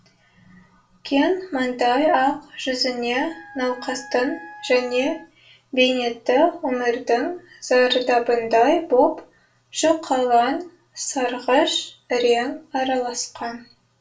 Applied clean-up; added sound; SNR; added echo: none; Wind instrument, woodwind instrument; 19 dB; reverberation time 0.2 s.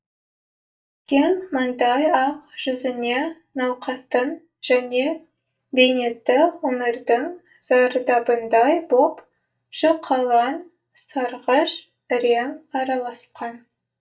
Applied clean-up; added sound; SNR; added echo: neural mask model DeepFilterNet 3.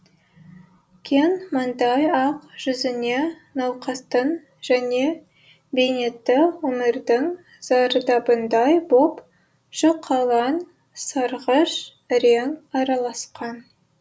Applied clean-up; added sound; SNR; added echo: none; none; none; none.